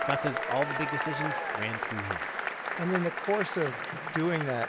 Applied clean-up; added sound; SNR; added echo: none; Applause / Crowd / Cheering; 1 dB; none.